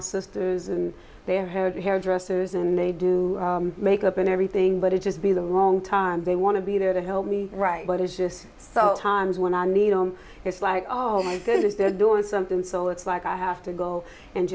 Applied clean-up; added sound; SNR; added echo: none; none; none; none.